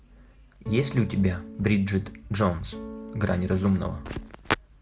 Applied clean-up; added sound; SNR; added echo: none; Electric guitar / Strum; 14 dB; none.